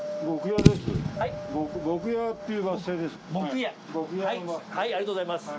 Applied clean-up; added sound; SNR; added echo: none; Fireworks / Boom; 0 dB; none.